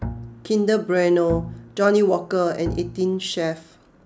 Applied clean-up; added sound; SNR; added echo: none; Bowed string instrument; 14 dB; none.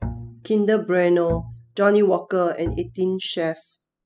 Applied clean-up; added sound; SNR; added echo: classical method spectral subtraction.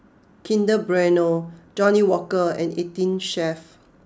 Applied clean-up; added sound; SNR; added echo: none; none; none; none.